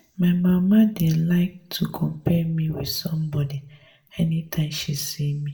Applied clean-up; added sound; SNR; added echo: none; none; none; reverberation time 0.3 s.